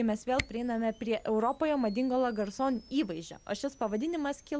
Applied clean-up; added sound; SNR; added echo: none; Camera; 17 dB; none.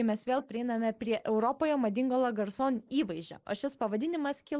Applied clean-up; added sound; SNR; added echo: neural mask model Resemble Enhance denoiser.